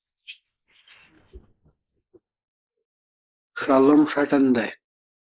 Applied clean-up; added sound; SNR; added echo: neural mask model Resemble Enhance denoiser.